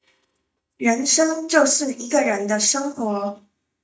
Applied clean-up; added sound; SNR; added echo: neural mask model DeepFilterNet 3.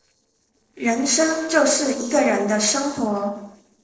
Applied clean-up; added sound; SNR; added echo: neural separator model SepFormer DNS4.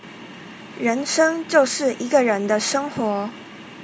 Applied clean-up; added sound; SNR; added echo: none; none; none; none.